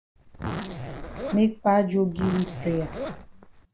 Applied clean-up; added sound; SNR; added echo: none; Zipper (clothing); 8 dB; none.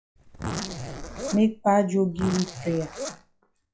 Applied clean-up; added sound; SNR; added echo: classical method log-MMSE.